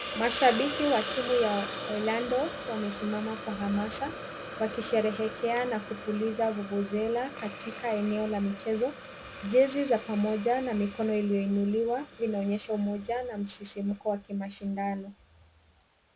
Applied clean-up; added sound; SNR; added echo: none; Hiss; 10 dB; none.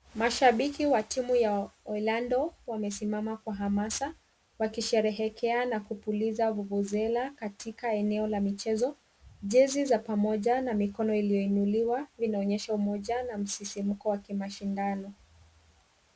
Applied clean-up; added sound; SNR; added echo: none; none; none; none.